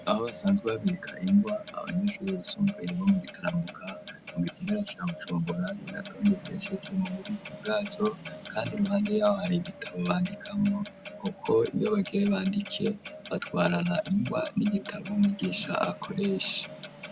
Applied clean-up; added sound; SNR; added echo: none; Clock; 13 dB; none.